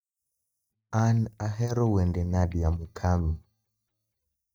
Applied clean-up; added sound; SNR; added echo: neural mask model DeepFilterNet 3.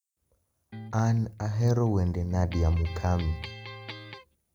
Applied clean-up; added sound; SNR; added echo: none; Electric guitar; 14 dB; none.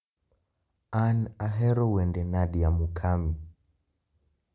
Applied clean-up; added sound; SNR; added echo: none; none; none; none.